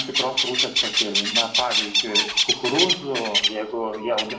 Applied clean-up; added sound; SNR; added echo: none; Bird; -4 dB; reverberation time 0.4 s.